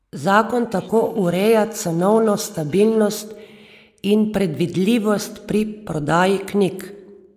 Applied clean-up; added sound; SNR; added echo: neural mask model Resemble Enhance denoiser.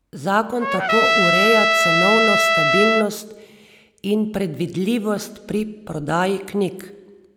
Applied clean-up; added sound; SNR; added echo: none; Trumpet; -5 dB; none.